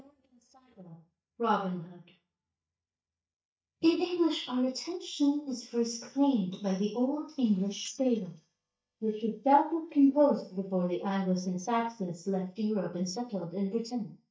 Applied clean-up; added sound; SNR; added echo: neural mask model DeepFilterNet 3.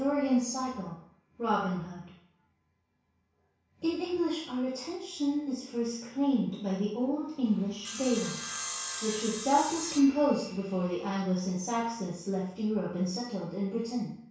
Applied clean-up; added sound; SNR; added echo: none; Sawing; 8 dB; reverberation time 0.6 s.